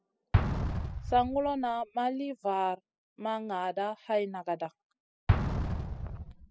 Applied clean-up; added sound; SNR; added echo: classical method spectral subtraction.